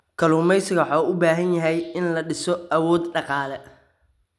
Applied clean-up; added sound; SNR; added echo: none; none; none; none.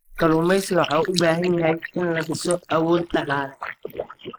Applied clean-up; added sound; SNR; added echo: neural mask model Resemble Enhance denoiser.